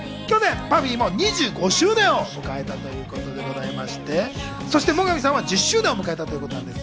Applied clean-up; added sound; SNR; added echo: none; none; none; none.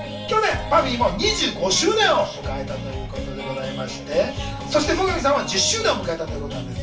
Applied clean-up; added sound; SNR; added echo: none; none; none; reverberation time 0.3 s.